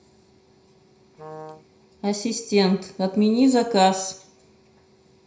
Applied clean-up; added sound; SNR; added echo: none; Brass instrument; 16 dB; reverberation time 0.5 s.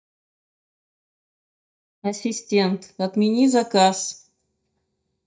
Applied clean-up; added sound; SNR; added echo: neural mask model DeepFilterNet 3.